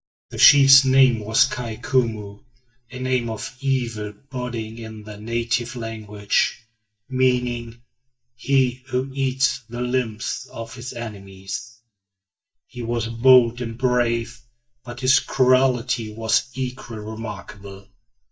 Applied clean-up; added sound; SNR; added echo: neural mask model DeepFilterNet 3.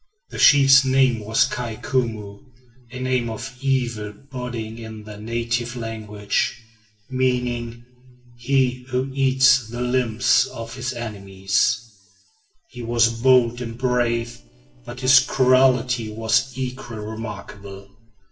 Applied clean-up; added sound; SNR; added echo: neural separator model SepFormer DNS4.